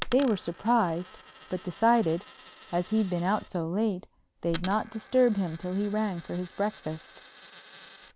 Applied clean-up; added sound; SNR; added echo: none; Coin (dropping); 16 dB; none.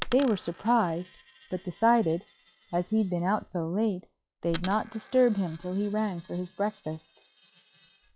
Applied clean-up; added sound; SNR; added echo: classical method log-MMSE.